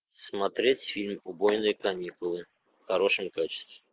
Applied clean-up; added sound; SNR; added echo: neural mask model Resemble Enhance denoiser.